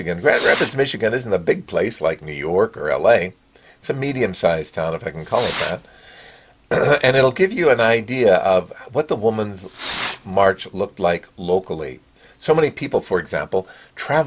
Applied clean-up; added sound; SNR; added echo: none; Fireworks; 15 dB; none.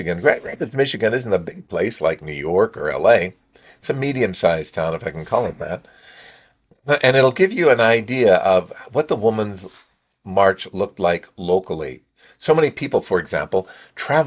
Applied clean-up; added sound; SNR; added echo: neural mask model DeepFilterNet 3.